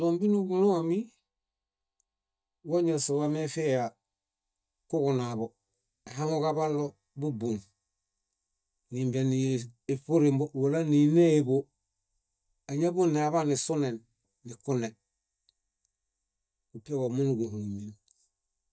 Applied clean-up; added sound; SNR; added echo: neural mask model DeepFilterNet 3.